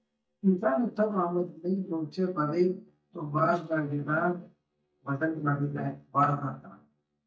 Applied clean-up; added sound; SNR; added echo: neural mask model DeepFilterNet 3.